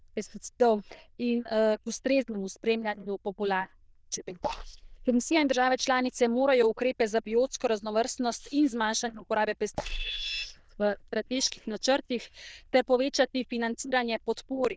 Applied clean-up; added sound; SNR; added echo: neural diffusion model UNIVERSE++.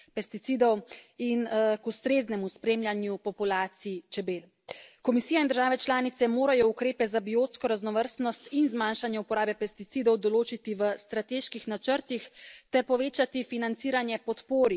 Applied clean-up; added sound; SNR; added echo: none; none; none; none.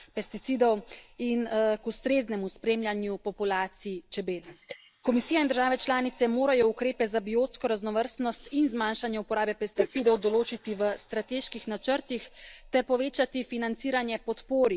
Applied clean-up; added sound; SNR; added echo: neural mask model Resemble Enhance denoiser.